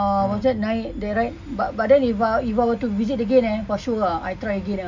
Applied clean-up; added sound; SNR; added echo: none; none; none; none.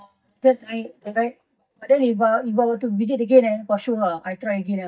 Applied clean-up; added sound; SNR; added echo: neural mask model DeepFilterNet 3.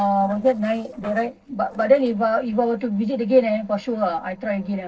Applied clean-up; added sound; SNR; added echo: neural separator model SepFormer DNS4.